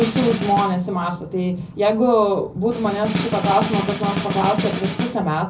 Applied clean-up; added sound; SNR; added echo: none; Snare drum; 6 dB; reverberation time 0.4 s.